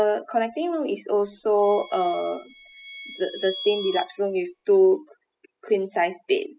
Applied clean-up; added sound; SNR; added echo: classical method spectral subtraction.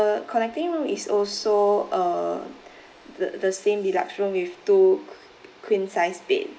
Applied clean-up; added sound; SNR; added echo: neural mask model Resemble Enhance denoiser.